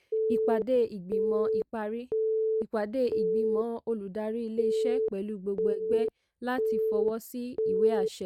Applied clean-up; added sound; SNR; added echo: neural mask model RNNoise.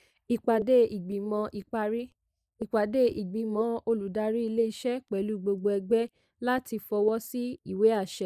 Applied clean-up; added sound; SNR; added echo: neural mask model Resemble Enhance denoiser.